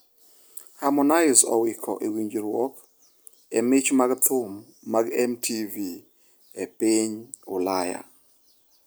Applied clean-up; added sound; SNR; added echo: none; none; none; none.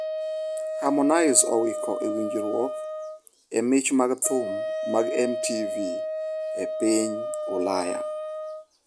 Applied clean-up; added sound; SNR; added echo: none; Wind instrument, woodwind instrument; 4 dB; none.